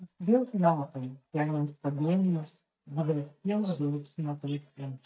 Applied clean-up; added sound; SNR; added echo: neural mask model DeepFilterNet 3.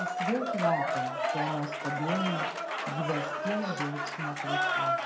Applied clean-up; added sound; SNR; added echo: none; Applause / Cheering; -3 dB; reverberation time 0.7 s.